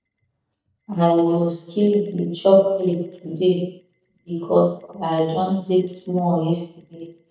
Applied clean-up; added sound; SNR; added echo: neural mask model DeepFilterNet 3.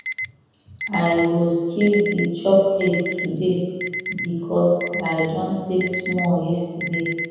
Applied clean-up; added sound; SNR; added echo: none; Alarm; 9 dB; reverberation time 1.2 s.